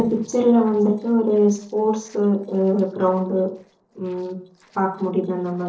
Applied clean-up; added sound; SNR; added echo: neural separator model SepFormer DNS4.